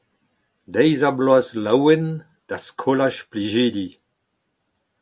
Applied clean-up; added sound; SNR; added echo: none; none; none; none.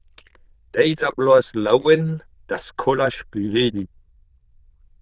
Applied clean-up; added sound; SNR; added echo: neural diffusion model UNIVERSE++.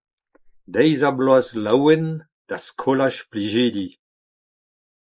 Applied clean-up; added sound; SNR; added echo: neural mask model Resemble Enhance denoiser.